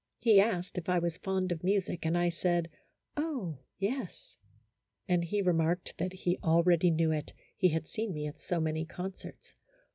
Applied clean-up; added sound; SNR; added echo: none; none; none; none.